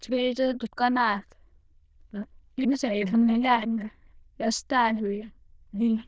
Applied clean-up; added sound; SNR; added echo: neural diffusion model UNIVERSE++.